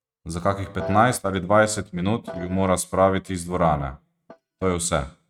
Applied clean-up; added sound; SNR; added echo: neural mask model RNNoise.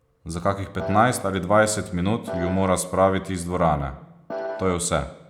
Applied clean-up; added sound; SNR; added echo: none; Piano; 7 dB; none.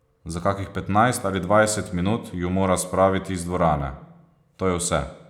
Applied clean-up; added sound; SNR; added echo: none; none; none; none.